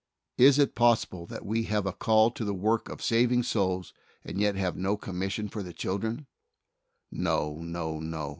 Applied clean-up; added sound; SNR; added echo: none; none; none; none.